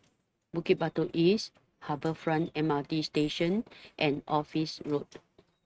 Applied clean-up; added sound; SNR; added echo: neural mask model RNNoise.